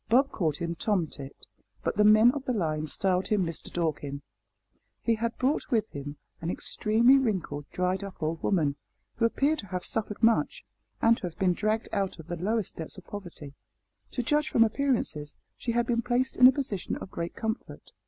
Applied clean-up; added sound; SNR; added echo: none; none; none; none.